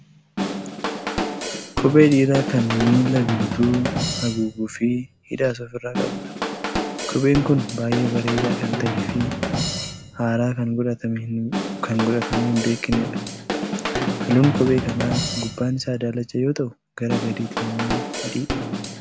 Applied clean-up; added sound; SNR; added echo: none; Drum / Drum kit; 4 dB; none.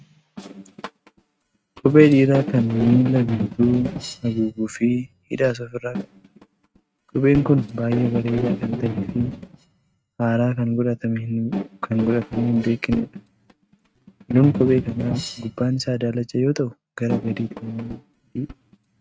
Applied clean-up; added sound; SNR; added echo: neural mask model RNNoise.